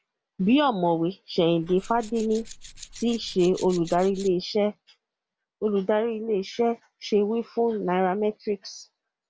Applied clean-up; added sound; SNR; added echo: none; Tools; 17 dB; none.